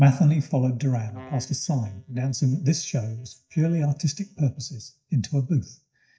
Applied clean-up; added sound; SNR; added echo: neural mask model DeepFilterNet 3.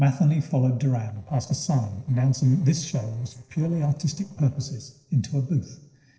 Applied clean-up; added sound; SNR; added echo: neural separator model SepFormer DNS4.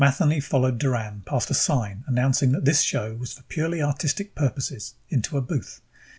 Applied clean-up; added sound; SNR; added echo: none; none; none; none.